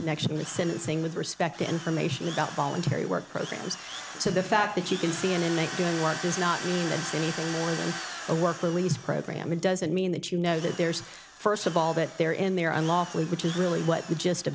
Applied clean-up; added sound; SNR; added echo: none; Drill; 12 dB; none.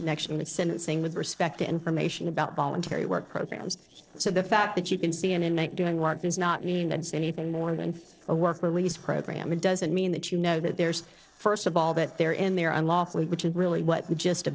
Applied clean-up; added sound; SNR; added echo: neural separator model SepFormer DNS4.